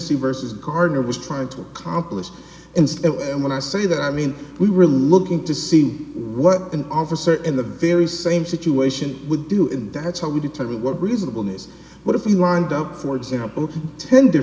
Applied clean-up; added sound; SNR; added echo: none; none; none; none.